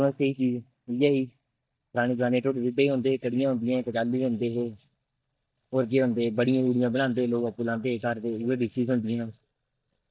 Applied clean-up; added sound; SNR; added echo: neural mask model DeepFilterNet 3.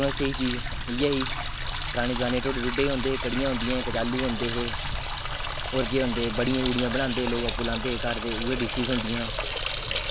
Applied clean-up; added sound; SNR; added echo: none; Water tap, faucet; 2 dB; none.